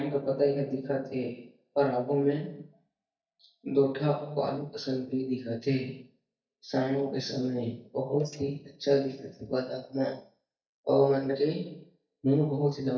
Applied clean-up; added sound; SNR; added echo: neural mask model DeepFilterNet 3.